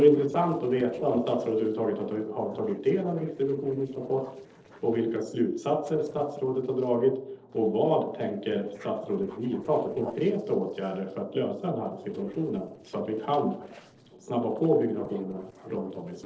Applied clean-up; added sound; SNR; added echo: neural separator model SepFormer DNS4.